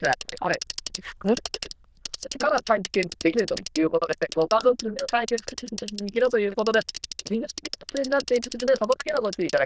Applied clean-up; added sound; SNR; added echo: neural diffusion model UNIVERSE++.